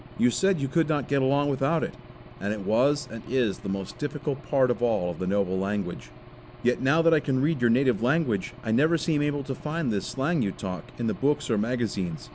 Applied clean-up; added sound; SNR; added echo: none; Engine / Aircraft; 19 dB; none.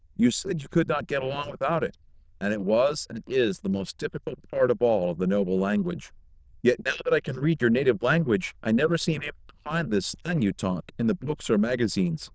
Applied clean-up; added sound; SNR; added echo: neural diffusion model UNIVERSE++.